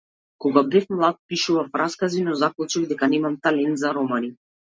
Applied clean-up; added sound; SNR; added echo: none; none; none; none.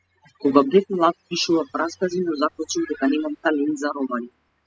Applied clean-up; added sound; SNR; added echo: classical method spectral subtraction.